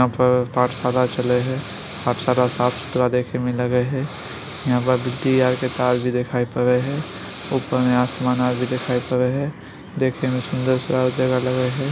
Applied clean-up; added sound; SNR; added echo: none; Breathing; 5 dB; none.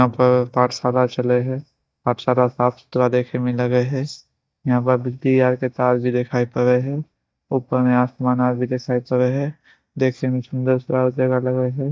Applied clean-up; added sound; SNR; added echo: neural mask model DeepFilterNet 3.